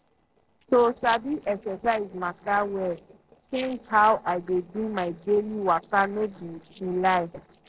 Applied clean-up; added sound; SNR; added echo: neural separator model SepFormer DNS4.